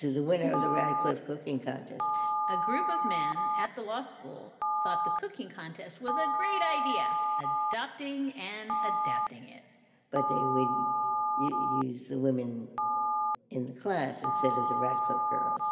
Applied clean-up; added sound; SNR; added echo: none; Telephone; -3 dB; reverberation time 2.3 s.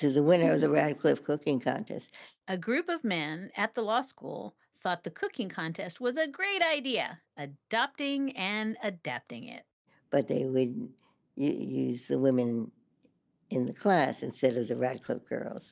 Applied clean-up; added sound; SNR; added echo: none; none; none; none.